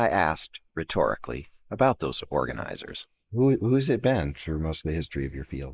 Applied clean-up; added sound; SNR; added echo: neural mask model Resemble Enhance denoiser.